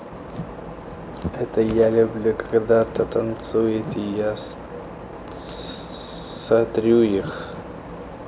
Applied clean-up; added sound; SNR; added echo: none; none; none; none.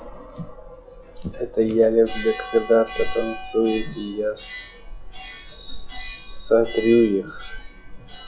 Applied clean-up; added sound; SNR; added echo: classical method log-MMSE.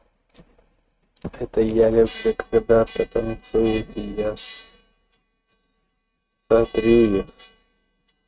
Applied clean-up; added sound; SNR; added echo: neural mask model RNNoise.